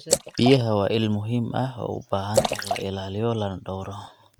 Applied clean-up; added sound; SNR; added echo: neural mask model RNNoise.